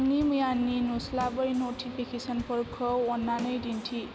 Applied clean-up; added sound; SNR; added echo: none; Drum kit; 17 dB; none.